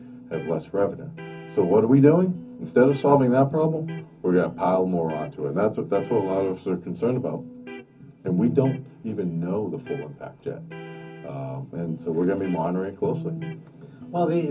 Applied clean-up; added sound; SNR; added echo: none; Electric guitar; 15 dB; reverberation time 0.3 s.